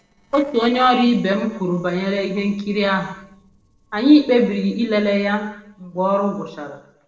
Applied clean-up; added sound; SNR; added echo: neural separator model SepFormer DNS4.